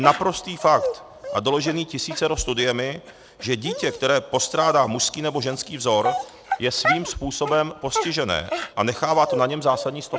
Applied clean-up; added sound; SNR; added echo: none; Dog; 8 dB; none.